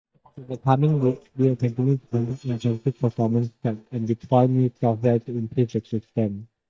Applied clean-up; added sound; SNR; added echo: neural mask model DeepFilterNet 3.